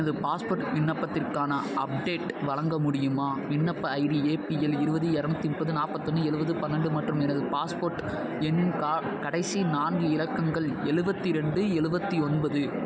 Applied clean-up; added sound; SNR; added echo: none; none; none; none.